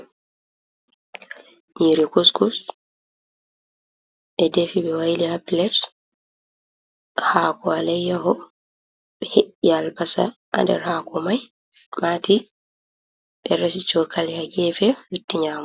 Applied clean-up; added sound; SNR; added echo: none; none; none; none.